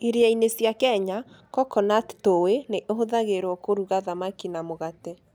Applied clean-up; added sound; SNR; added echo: none; none; none; none.